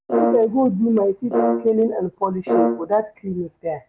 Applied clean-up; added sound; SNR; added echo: none; Brass instrument; 3 dB; none.